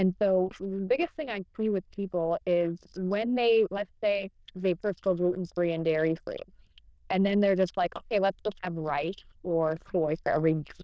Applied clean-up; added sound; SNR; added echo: neural diffusion model UNIVERSE++.